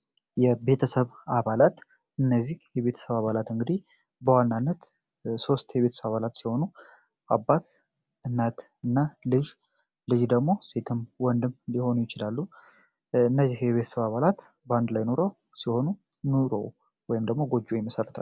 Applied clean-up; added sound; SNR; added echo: none; none; none; none.